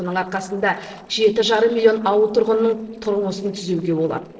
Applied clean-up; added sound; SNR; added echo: neural separator model SepFormer DNS4.